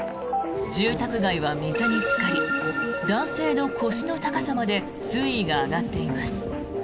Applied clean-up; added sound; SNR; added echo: none; none; none; none.